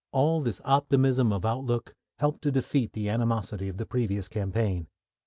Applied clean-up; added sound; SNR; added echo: none; none; none; none.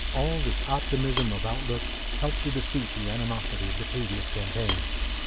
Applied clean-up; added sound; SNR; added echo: none; Camera; -3 dB; none.